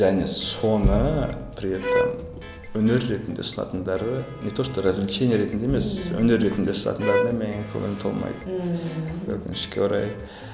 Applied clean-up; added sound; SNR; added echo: none; Bowed string instrument; 6 dB; none.